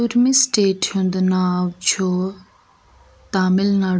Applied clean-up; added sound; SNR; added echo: none; none; none; none.